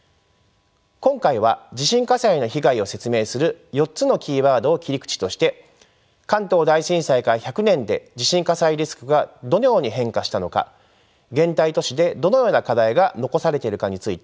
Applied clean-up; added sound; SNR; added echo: none; none; none; none.